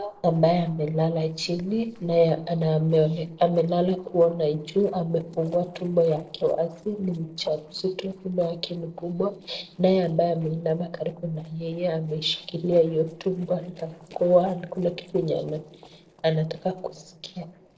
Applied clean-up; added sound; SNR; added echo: neural separator model SepFormer DNS4.